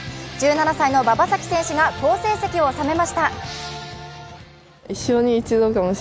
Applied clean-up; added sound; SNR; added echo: none; none; none; none.